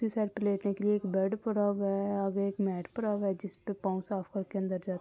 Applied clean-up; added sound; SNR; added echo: none; none; none; none.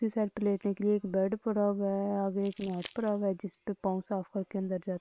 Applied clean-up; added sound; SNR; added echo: neural separator model SepFormer WHAM!.